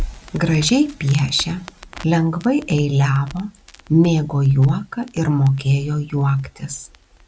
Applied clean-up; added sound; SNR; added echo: none; Crackle; 18 dB; none.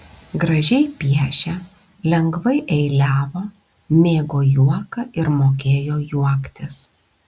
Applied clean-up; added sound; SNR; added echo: none; none; none; none.